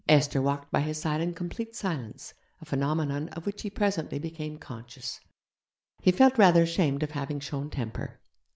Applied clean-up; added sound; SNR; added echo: none; none; none; none.